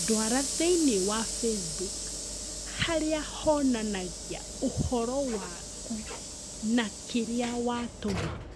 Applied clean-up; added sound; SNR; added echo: none; Sliding door / Hiss; 6 dB; none.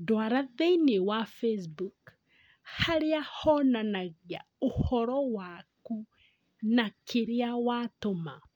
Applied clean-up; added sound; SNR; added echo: none; none; none; none.